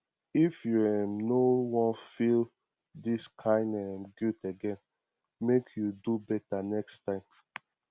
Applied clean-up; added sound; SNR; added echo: none; none; none; none.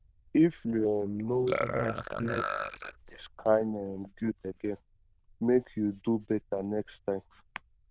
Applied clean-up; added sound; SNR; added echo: neural diffusion model UNIVERSE++.